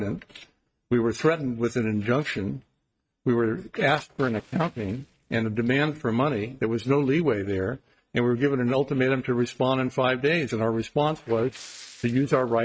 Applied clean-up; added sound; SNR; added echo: neural mask model RNNoise.